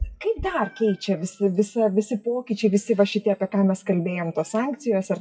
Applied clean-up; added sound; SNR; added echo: classical method WPE with log-MMSE.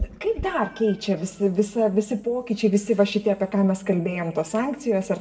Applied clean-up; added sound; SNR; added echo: none; Meow; 17 dB; reverberation time 1.1 s.